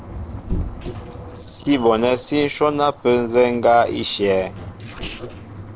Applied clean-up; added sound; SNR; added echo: neural separator model SepFormer DNS4.